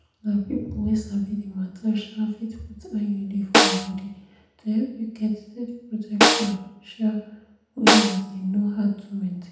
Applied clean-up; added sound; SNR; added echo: none; Snare drum; -3 dB; reverberation time 0.8 s.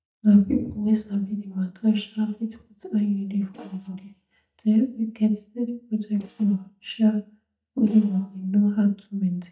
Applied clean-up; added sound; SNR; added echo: neural mask model DeepFilterNet 3.